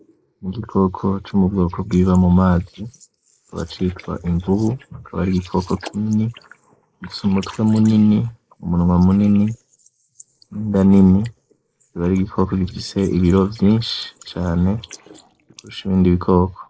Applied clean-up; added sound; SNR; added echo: neural mask model Resemble Enhance denoiser.